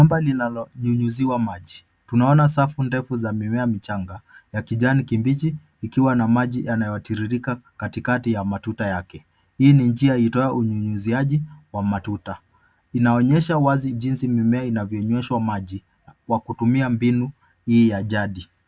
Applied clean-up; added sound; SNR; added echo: none; none; none; none.